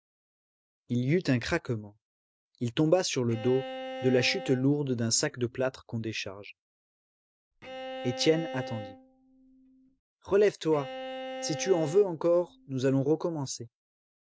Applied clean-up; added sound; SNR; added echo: none; Bowed string instrument; 11 dB; none.